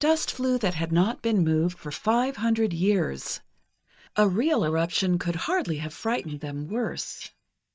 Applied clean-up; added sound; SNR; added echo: neural mask model DeepFilterNet 3.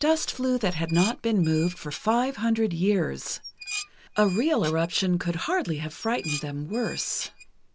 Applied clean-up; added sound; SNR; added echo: none; Dishes, pots, and pans; 14 dB; none.